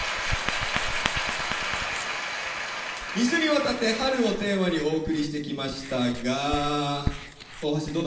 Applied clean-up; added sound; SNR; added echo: none; Writing; 9 dB; reverberation time 0.9 s.